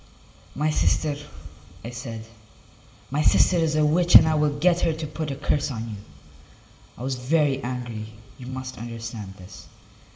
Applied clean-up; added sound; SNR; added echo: none; none; none; reverberation time 2.9 s.